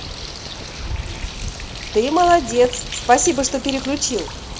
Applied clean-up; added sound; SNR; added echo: none; Bird; 9 dB; reverberation time 1.6 s.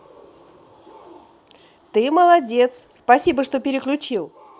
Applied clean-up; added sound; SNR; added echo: none; none; none; none.